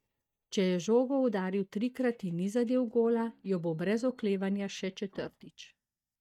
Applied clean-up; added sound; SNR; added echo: neural mask model DeepFilterNet 3.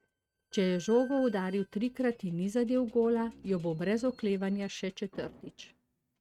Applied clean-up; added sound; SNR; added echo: neural mask model RNNoise.